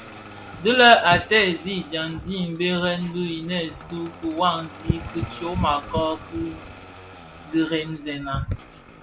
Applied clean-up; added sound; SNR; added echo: none; Engine starting; 19 dB; none.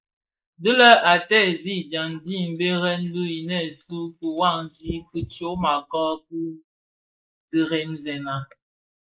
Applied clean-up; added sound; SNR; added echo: neural mask model Resemble Enhance denoiser.